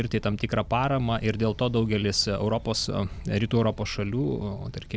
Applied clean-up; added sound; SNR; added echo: none; Motorcycle; 16 dB; none.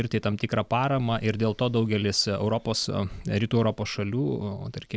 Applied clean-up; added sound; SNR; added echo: none; none; none; none.